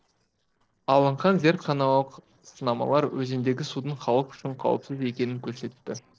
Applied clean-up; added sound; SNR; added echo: neural separator model SepFormer DNS4.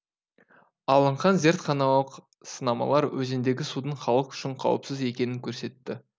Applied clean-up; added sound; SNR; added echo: none; none; none; none.